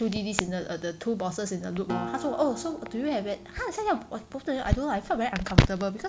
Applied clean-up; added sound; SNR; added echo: none; Acoustic guitar; 12 dB; none.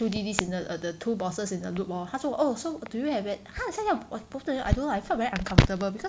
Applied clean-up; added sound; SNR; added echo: none; none; none; none.